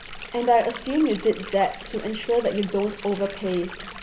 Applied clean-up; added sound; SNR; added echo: none; Stream; 14 dB; none.